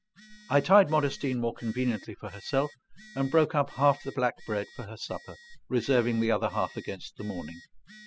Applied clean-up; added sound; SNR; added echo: classical method spectral subtraction.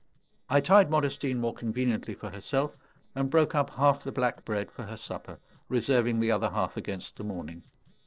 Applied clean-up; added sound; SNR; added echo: neural separator model SepFormer DNS4.